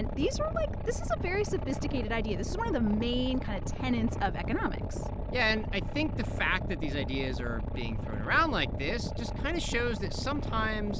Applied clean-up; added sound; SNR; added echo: none; Boat, Water vehicle; 1 dB; none.